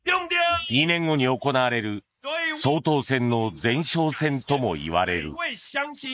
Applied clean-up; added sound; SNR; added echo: neural mask model Resemble Enhance denoiser.